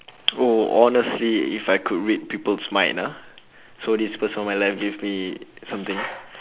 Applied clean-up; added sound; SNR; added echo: none; none; none; none.